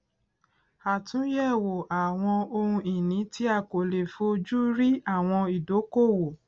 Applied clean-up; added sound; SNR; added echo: none; none; none; none.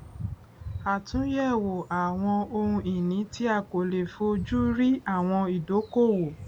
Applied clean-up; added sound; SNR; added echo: none; Dog; 14 dB; none.